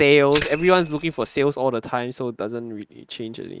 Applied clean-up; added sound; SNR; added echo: neural mask model RNNoise.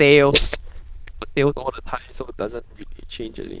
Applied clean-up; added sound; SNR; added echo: neural diffusion model UNIVERSE++.